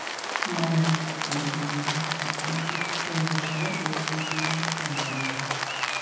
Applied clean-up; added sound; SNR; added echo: none; Rain; -1 dB; reverberation time 1.2 s.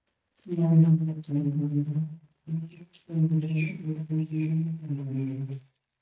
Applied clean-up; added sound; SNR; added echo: neural mask model DeepFilterNet 3.